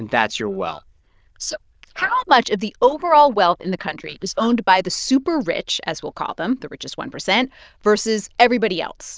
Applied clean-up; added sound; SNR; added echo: neural diffusion model UNIVERSE++.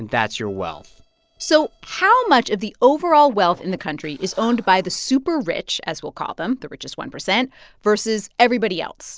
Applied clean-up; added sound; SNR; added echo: neural separator model SepFormer DNS4.